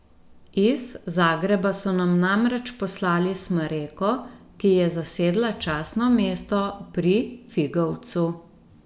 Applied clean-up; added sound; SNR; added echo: none; none; none; none.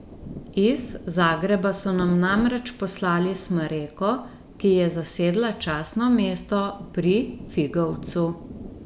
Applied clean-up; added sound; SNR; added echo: none; Rain; 16 dB; none.